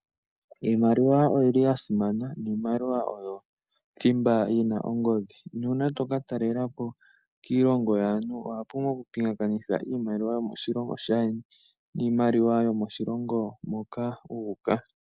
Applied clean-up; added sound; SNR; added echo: none; none; none; none.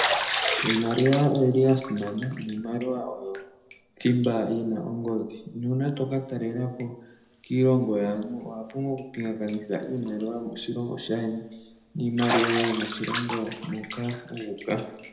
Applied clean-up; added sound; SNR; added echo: none; Bathtub (filling or washing); 8 dB; reverberation time 0.8 s.